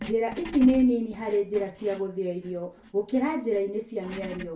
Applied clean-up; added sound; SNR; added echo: none; Writing; 16 dB; reverberation time 0.3 s.